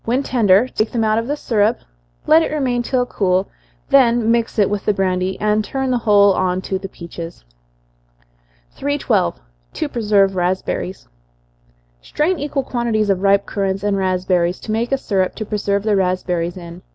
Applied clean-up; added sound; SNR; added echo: none; none; none; none.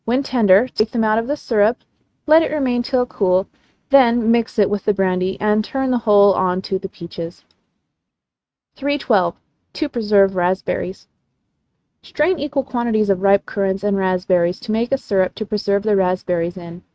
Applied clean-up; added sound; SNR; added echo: neural mask model RNNoise.